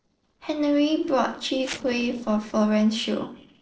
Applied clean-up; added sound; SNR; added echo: neural separator model SepFormer DNS4.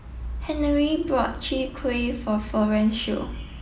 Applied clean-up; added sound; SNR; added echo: none; none; none; none.